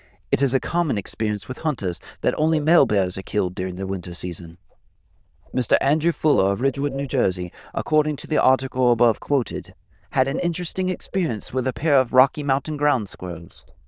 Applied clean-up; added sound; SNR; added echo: neural diffusion model UNIVERSE++.